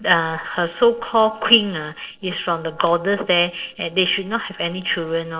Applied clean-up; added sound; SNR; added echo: neural separator model SepFormer DNS4.